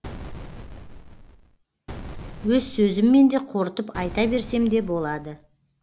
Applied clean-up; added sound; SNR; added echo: none; Boom; 14 dB; none.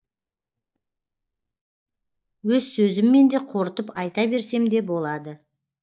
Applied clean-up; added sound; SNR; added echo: neural mask model DeepFilterNet 3.